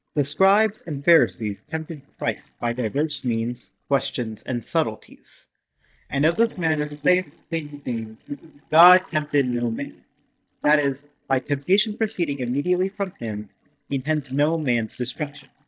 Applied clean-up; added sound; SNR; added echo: neural mask model DeepFilterNet 3.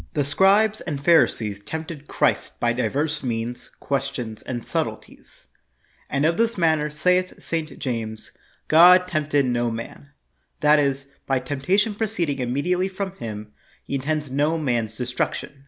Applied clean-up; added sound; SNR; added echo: none; none; none; none.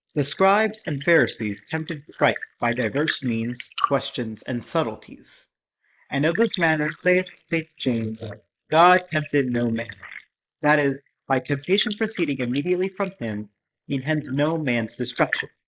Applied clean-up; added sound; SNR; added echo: neural mask model Resemble Enhance denoiser.